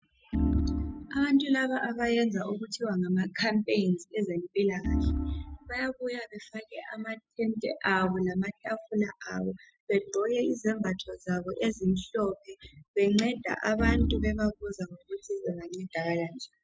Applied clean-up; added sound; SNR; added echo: classical method spectral subtraction.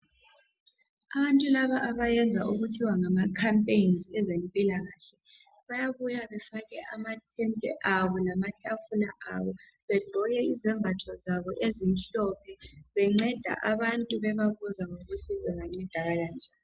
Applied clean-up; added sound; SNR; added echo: none; none; none; none.